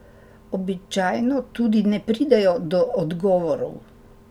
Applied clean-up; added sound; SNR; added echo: none; none; none; none.